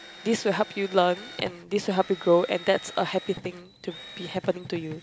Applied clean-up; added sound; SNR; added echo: none; Drill; 16 dB; none.